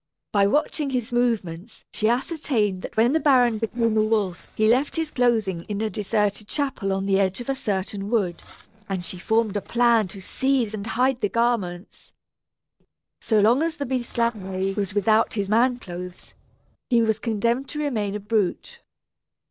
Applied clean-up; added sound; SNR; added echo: neural separator model SepFormer DNS4.